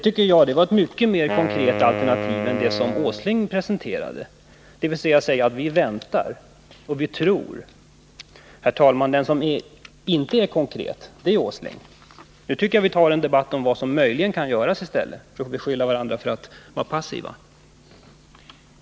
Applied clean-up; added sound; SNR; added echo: none; Wind instrument, woodwind instrument; 6 dB; none.